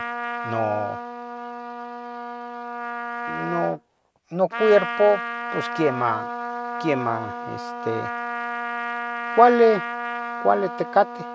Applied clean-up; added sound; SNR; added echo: none; Trumpet; 6 dB; none.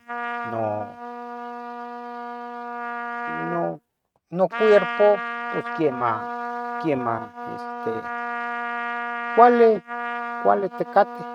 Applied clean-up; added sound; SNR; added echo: neural mask model RNNoise.